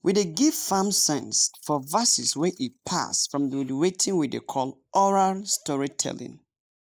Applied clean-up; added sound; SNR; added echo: neural mask model Resemble Enhance denoiser.